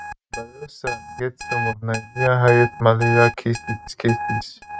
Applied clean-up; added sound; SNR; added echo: neural mask model RNNoise.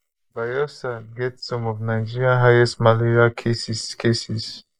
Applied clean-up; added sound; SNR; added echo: neural mask model Resemble Enhance denoiser.